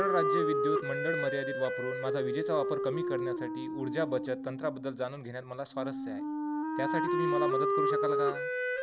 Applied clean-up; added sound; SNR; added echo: none; Wind instrument, woodwind instrument; -4 dB; none.